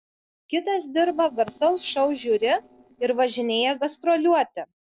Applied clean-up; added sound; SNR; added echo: neural separator model SepFormer DNS4.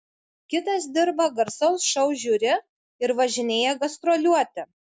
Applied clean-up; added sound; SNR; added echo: none; none; none; none.